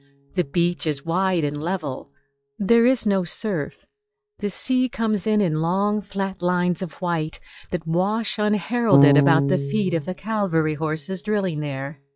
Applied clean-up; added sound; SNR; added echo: classical method log-MMSE.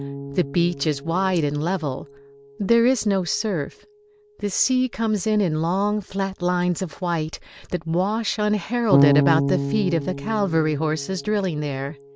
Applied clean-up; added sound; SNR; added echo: none; Bass guitar; 6 dB; none.